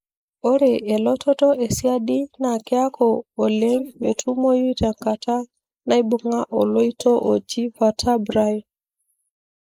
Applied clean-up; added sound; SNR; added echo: neural mask model Resemble Enhance denoiser.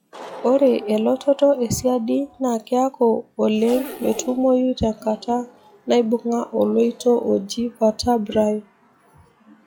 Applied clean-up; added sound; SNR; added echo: classical method log-MMSE.